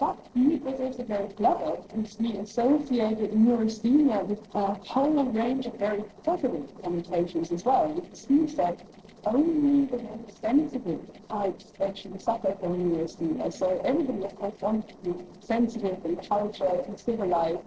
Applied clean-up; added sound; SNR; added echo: neural separator model SepFormer DNS4.